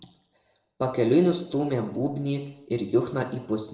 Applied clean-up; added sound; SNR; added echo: none; none; none; reverberation time 0.7 s.